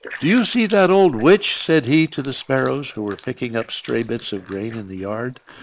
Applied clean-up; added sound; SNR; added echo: neural mask model Resemble Enhance denoiser.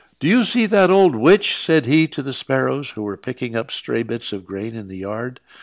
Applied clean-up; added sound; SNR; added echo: none; none; none; none.